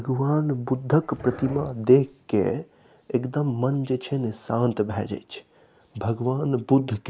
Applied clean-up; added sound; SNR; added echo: none; Dog; 16 dB; none.